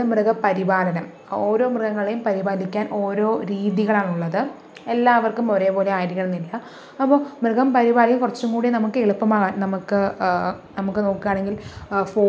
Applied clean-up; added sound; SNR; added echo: none; none; none; none.